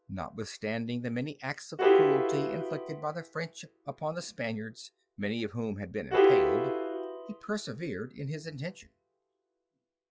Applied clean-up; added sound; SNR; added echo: classical method log-MMSE.